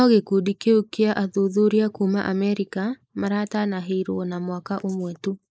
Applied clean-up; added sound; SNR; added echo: neural mask model Resemble Enhance denoiser.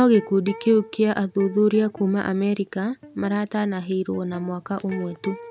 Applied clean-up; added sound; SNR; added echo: none; Electric guitar; 19 dB; none.